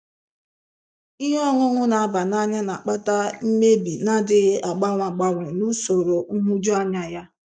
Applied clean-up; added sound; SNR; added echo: neural mask model DeepFilterNet 3.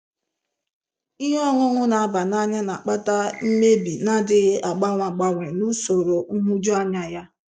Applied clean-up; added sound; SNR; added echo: none; Keyboard (musical); 19 dB; none.